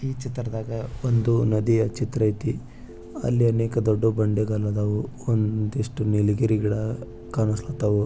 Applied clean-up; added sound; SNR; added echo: none; Telephone; 20 dB; none.